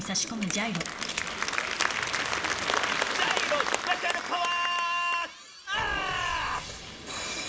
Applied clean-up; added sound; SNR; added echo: none; Applause; 1 dB; reverberation time 1.1 s.